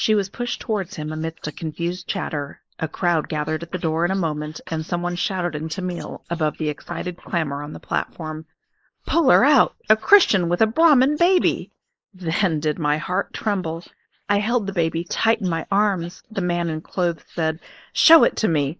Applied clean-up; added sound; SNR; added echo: neural mask model Resemble Enhance denoiser.